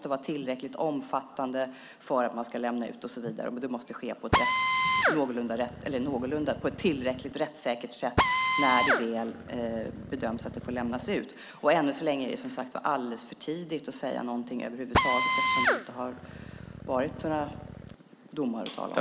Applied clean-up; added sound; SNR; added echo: none; Drill; -2 dB; none.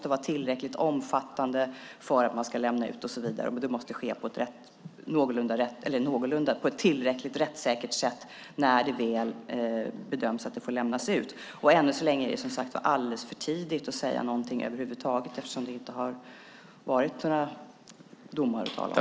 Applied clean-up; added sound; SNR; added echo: none; none; none; none.